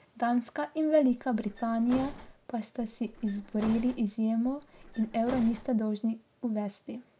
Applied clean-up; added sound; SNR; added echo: none; Bus; 15 dB; none.